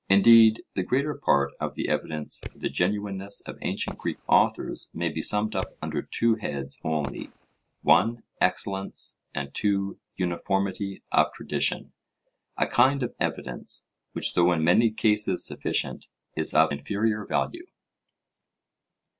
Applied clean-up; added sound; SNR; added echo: none; Fireworks; 18 dB; none.